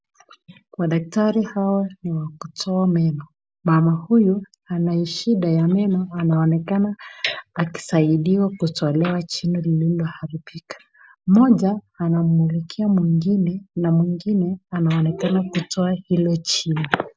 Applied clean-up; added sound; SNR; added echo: none; none; none; none.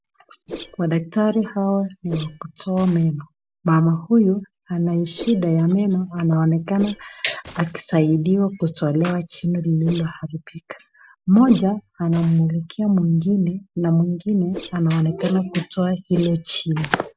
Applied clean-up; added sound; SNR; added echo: none; Whoosh, swoosh, swish; 19 dB; none.